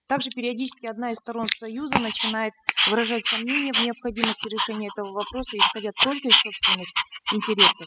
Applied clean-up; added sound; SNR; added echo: classical method spectral subtraction.